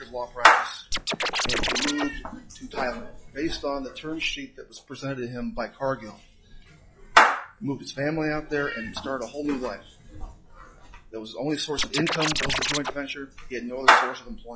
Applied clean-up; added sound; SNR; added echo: classical method log-MMSE.